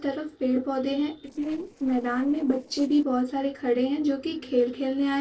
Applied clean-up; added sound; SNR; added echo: neural separator model SepFormer DNS4.